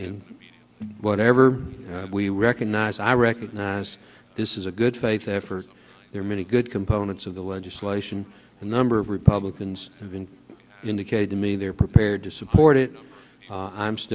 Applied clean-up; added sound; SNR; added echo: none; none; none; none.